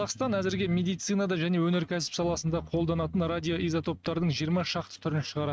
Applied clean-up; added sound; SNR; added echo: neural mask model RNNoise.